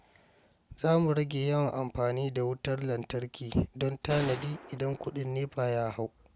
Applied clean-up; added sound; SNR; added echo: none; Gunshot, gunfire; 13 dB; none.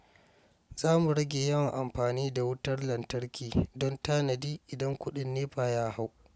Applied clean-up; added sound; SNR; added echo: none; none; none; none.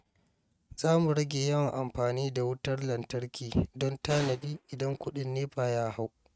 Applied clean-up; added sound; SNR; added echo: neural mask model RNNoise.